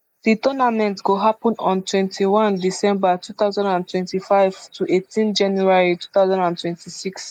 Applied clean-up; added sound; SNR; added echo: neural mask model Resemble Enhance denoiser.